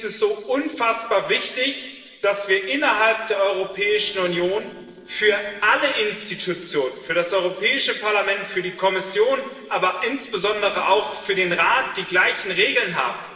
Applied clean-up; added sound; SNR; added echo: neural separator model SepFormer DNS4.